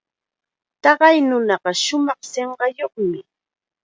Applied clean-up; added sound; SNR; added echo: none; none; none; none.